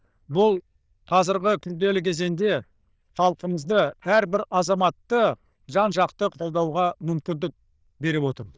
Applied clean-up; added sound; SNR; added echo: neural diffusion model UNIVERSE++.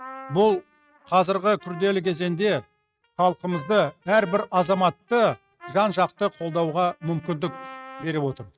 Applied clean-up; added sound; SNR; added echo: neural mask model RNNoise.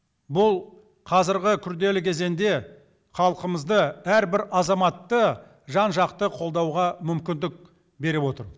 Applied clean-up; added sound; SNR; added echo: none; none; none; none.